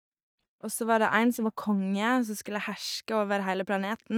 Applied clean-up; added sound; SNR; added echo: neural mask model DeepFilterNet 3.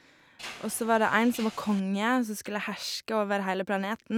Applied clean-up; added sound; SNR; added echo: none; Mechanisms; 20 dB; none.